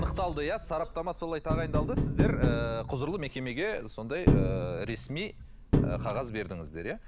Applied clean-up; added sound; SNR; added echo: none; Tap; -3 dB; none.